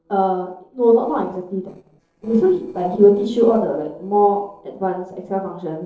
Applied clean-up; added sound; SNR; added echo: neural separator model SepFormer DNS4.